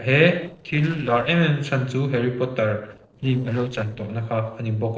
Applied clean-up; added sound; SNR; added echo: neural separator model SepFormer DNS4.